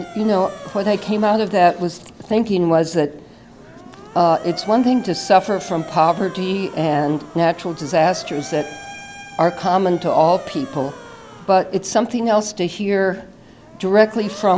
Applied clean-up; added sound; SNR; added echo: none; Motor vehicle (road) / Siren; 19 dB; none.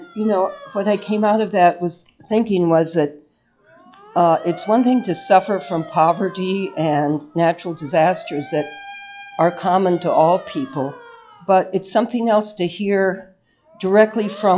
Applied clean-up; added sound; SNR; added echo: classical method log-MMSE.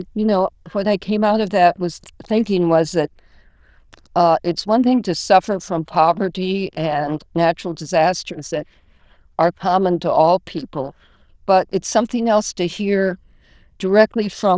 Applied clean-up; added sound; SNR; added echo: neural diffusion model UNIVERSE++.